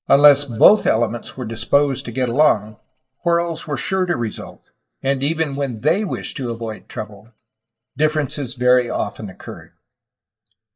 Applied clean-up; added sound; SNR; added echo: neural mask model DeepFilterNet 3.